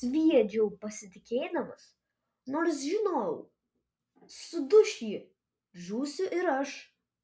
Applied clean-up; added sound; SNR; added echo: none; none; none; none.